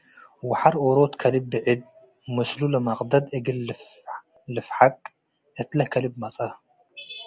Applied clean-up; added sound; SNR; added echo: none; none; none; none.